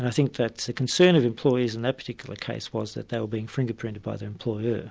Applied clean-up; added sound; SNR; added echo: none; none; none; none.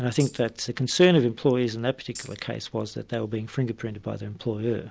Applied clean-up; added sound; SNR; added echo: none; Tambourine; 18 dB; none.